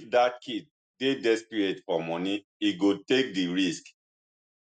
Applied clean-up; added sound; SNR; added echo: none; none; none; none.